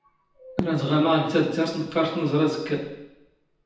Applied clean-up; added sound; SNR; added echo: none; Fireworks; 16 dB; reverberation time 0.9 s.